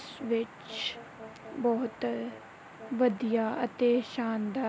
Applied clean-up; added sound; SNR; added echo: none; Brass instrument; 19 dB; none.